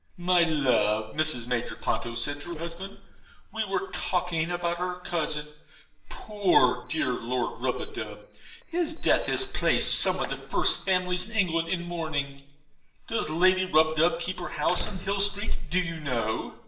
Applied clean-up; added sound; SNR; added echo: neural separator model SepFormer DNS4.